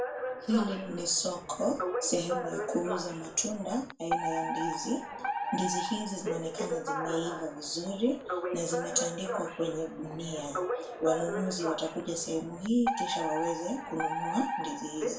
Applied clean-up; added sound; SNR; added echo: none; Alarm; 2 dB; reverberation time 0.3 s.